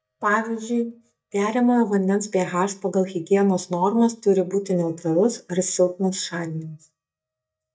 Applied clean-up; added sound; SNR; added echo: neural mask model DeepFilterNet 3.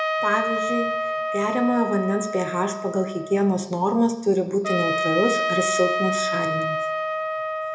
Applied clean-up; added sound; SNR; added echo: none; Trumpet; 2 dB; reverberation time 0.8 s.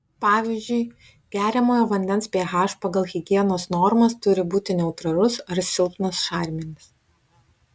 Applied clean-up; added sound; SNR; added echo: none; none; none; none.